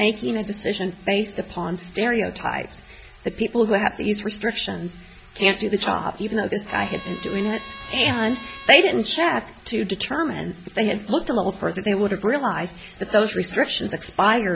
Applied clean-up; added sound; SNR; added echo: none; Trumpet; 16 dB; none.